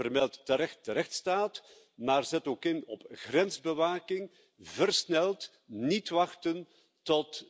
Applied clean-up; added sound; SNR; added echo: none; none; none; none.